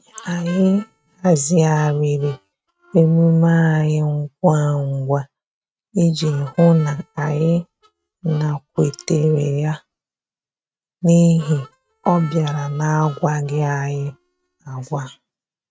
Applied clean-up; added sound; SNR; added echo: neural mask model RNNoise.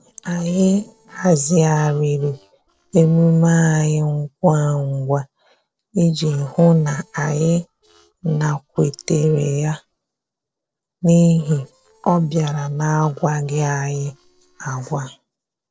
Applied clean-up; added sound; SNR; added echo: neural separator model SepFormer DNS4.